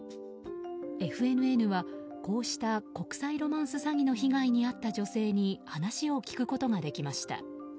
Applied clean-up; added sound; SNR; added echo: none; none; none; none.